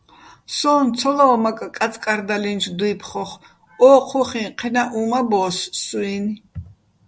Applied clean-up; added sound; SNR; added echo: none; none; none; none.